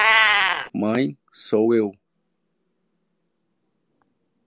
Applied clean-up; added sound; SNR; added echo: none; Meow; -1 dB; none.